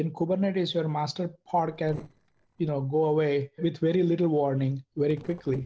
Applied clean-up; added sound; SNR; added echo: neural separator model SepFormer DNS4.